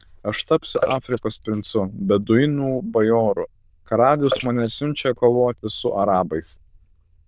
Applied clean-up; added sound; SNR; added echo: neural diffusion model UNIVERSE++.